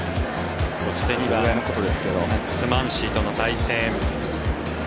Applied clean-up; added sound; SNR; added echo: none; none; none; none.